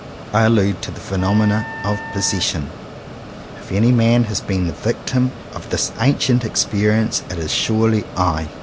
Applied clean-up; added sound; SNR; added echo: none; Wind instrument, woodwind instrument + Mechanisms; 13 dB; none.